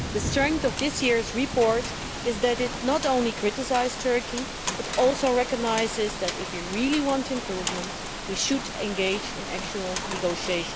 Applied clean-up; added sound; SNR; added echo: none; Rain; 6 dB; none.